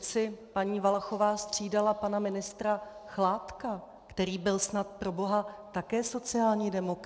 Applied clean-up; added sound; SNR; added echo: none; none; none; none.